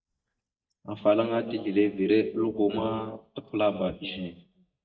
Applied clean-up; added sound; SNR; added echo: neural mask model DeepFilterNet 3.